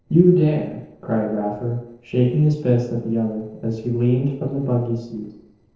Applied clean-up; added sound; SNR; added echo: neural separator model SepFormer DNS4.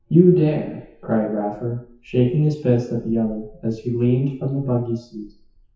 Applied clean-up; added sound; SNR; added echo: classical method WPE with log-MMSE.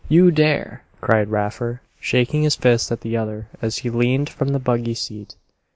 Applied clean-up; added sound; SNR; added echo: none; none; none; none.